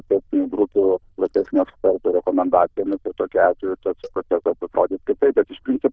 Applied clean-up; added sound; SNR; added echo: neural diffusion model UNIVERSE++.